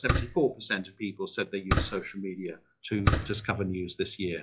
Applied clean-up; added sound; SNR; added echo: classical method log-MMSE.